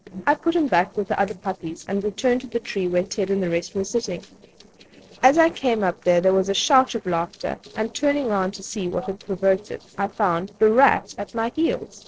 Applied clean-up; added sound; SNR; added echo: neural separator model SepFormer DNS4.